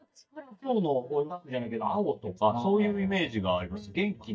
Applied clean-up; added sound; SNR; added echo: neural mask model DeepFilterNet 3.